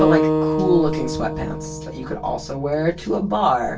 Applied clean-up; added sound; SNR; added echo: none; Acoustic guitar; 1 dB; reverberation time 0.2 s.